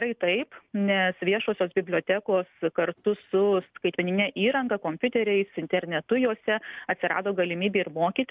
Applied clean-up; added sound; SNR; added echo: none; none; none; none.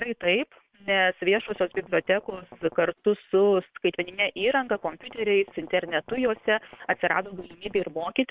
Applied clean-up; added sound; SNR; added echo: neural separator model SepFormer WHAM!.